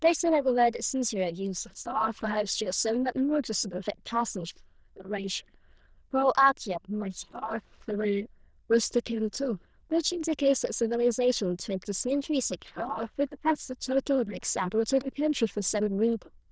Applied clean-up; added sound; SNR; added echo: neural diffusion model UNIVERSE++.